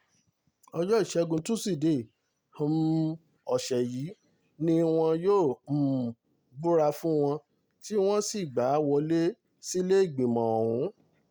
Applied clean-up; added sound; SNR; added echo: none; none; none; none.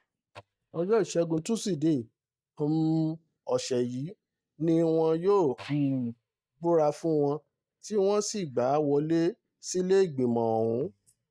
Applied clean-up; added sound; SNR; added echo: neural mask model DeepFilterNet 3.